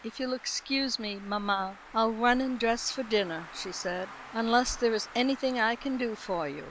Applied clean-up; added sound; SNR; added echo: none; Traffic noise, roadway noise; 18 dB; none.